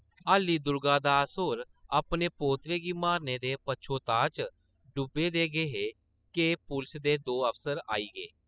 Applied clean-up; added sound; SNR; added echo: classical method spectral subtraction.